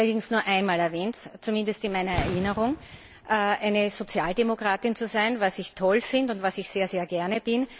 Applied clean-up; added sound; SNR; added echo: none; Fireworks; 10 dB; none.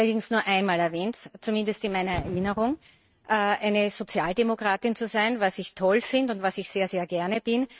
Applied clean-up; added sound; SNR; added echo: neural mask model RNNoise.